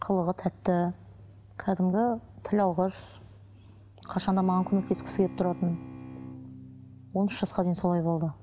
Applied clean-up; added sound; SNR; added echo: none; Bowed string instrument; 15 dB; none.